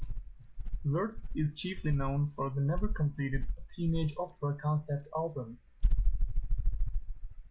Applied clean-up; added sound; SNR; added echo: none; Insect; -2 dB; none.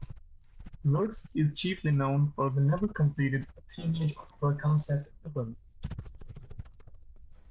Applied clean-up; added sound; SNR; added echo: neural diffusion model UNIVERSE++.